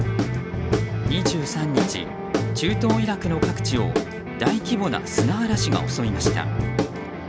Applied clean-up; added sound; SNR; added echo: none; Guitar / Drum; -2 dB; none.